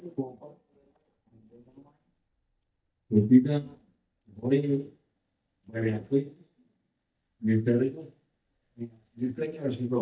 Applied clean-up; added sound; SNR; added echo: neural mask model DeepFilterNet 3.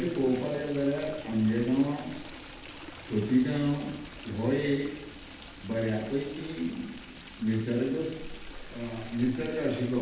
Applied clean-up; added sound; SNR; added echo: none; Stream; 14 dB; reverberation time 0.8 s.